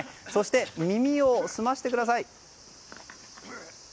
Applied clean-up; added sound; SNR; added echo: none; Cough; 20 dB; none.